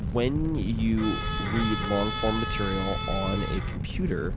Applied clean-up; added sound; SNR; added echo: none; Fire + Bowed string instrument; 1 dB; none.